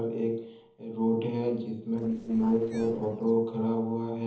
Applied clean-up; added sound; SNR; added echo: neural separator model SepFormer DNS4.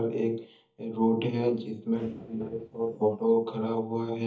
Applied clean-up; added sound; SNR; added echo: neural mask model DeepFilterNet 3.